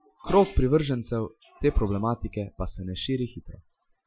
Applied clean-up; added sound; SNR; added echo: classical method Wiener filter.